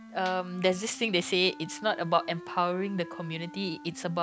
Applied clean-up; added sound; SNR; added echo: none; Wind instrument, woodwind instrument; 16 dB; none.